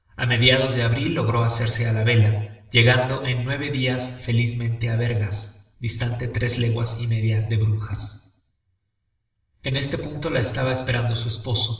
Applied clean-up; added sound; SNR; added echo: none; none; none; reverberation time 0.8 s.